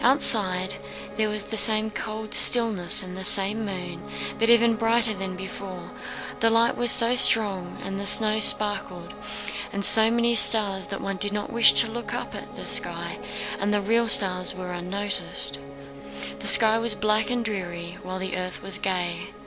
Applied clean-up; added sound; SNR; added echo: none; Piano; 17 dB; none.